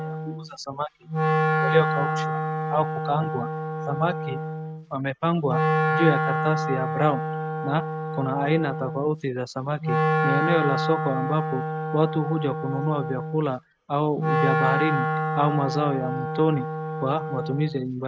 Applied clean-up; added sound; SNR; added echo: neural mask model RNNoise.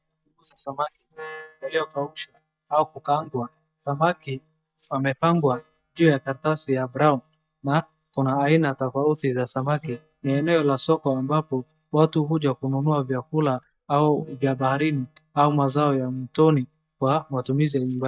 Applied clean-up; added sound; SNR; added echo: neural mask model DeepFilterNet 3.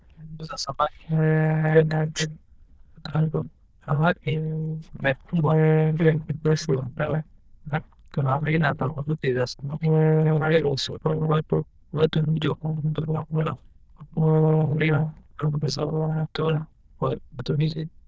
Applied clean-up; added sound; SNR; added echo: neural diffusion model UNIVERSE++.